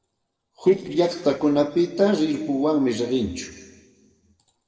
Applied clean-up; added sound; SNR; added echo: neural separator model SepFormer DNS4.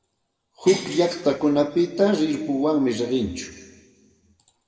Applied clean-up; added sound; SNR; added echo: none; Bell; 11 dB; reverberation time 1.3 s.